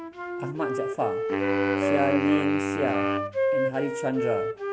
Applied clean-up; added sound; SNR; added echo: none; Wind instrument, woodwind instrument + Wind instrument, woodwind instrument; -4 dB; none.